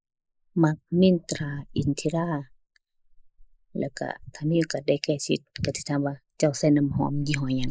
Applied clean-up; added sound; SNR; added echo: neural mask model Resemble Enhance denoiser.